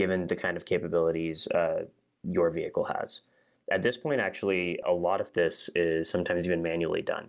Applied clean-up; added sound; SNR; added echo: none; none; none; none.